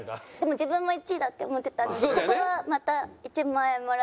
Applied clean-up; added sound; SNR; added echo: none; none; none; none.